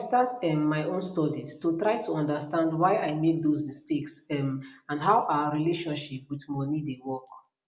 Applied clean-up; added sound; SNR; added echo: none; none; none; none.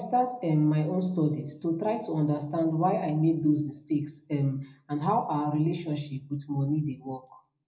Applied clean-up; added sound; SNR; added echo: none; none; none; reverberation time 0.4 s.